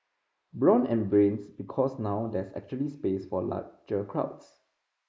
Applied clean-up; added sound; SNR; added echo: neural mask model Resemble Enhance denoiser.